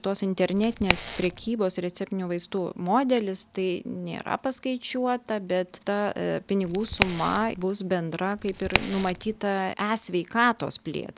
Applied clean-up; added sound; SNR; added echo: none; Crack; 4 dB; none.